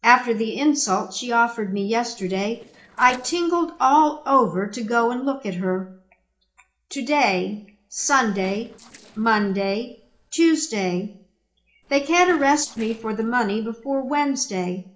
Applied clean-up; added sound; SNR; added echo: neural separator model SepFormer DNS4.